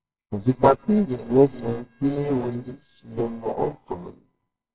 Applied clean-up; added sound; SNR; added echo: neural separator model SepFormer WHAMR!.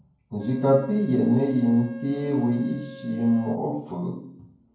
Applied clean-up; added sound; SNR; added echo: none; Organ; 19 dB; reverberation time 0.9 s.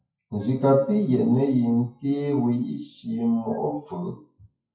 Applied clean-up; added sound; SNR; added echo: classical method WPE with log-MMSE.